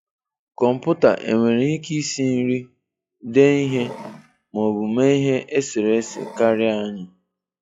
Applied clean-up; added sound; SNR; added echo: classical method log-MMSE.